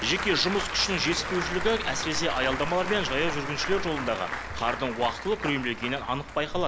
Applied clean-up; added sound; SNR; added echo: none; Applause / Crowd; 5 dB; none.